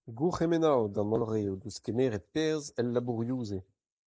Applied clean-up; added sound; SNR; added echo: neural mask model Resemble Enhance denoiser.